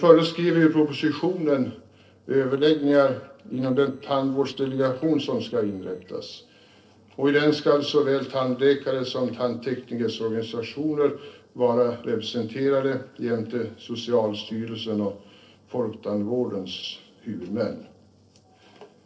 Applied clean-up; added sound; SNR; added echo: neural separator model SepFormer DNS4.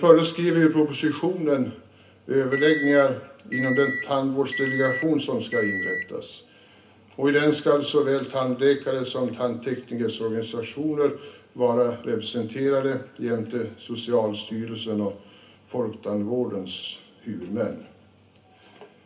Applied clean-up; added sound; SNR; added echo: none; Microwave oven; 7 dB; reverberation time 0.3 s.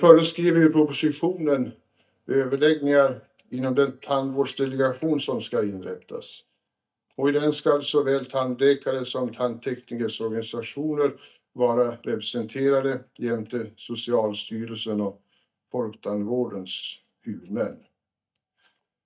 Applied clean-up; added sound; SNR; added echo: neural mask model DeepFilterNet 3.